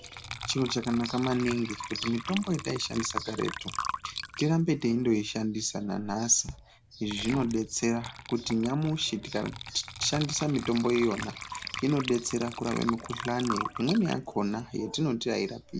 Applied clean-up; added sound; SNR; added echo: none; Water / Liquid; 10 dB; none.